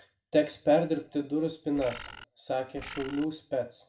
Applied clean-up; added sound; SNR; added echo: none; Bird; 13 dB; reverberation time 0.4 s.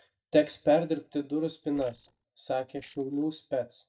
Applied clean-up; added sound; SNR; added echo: neural mask model DeepFilterNet 3.